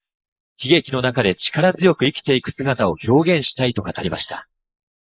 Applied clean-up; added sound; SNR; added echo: neural mask model Resemble Enhance denoiser.